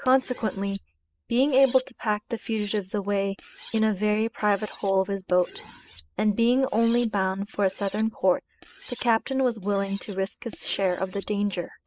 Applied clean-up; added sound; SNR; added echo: neural mask model Resemble Enhance denoiser.